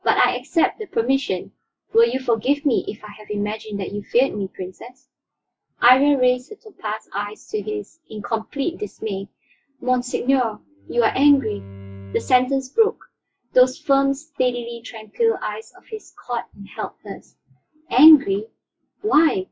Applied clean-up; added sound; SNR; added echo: classical method log-MMSE.